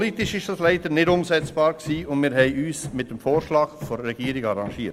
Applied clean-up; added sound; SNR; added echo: none; Hammer; 15 dB; none.